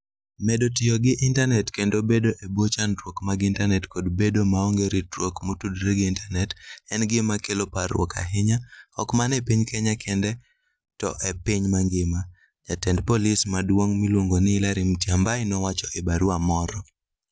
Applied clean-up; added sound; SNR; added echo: none; none; none; none.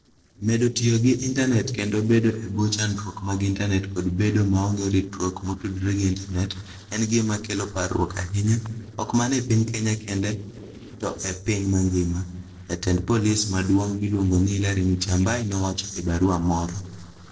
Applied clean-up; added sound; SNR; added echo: neural separator model SepFormer DNS4.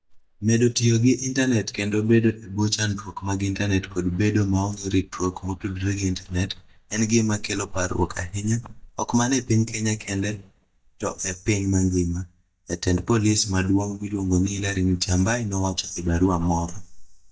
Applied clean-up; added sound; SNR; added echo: neural mask model DeepFilterNet 3.